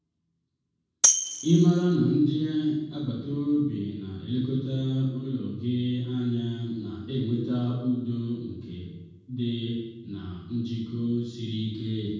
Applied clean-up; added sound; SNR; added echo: none; Tambourine; -2 dB; reverberation time 1.1 s.